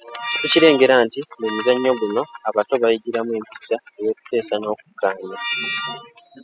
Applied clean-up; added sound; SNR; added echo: classical method spectral subtraction.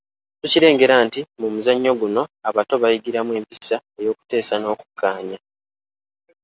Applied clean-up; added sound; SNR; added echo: none; none; none; none.